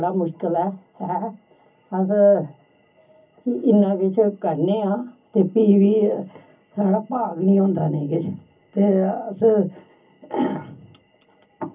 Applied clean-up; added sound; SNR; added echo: none; none; none; reverberation time 0.3 s.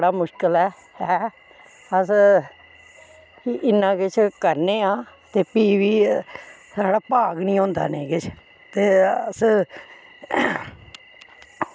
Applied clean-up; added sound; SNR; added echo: none; none; none; none.